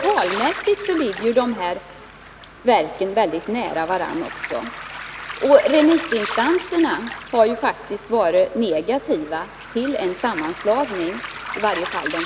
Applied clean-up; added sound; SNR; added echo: none; Waves, surf; 11 dB; none.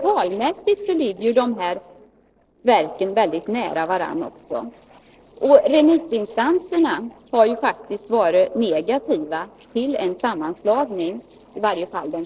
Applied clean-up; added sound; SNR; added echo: neural separator model SepFormer DNS4.